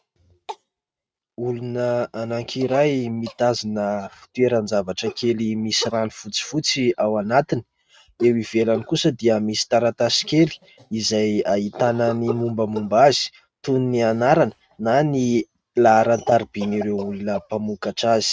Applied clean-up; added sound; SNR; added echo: neural mask model RNNoise.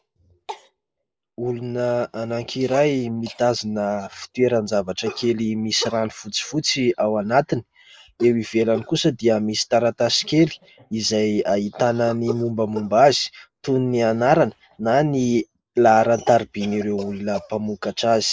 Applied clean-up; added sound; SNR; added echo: neural mask model Resemble Enhance denoiser.